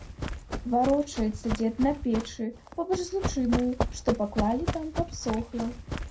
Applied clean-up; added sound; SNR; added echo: none; Run; 5 dB; reverberation time 0.2 s.